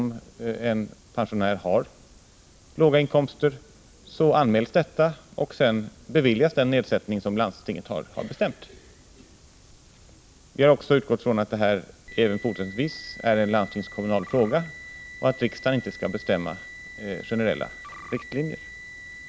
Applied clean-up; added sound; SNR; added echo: none; none; none; none.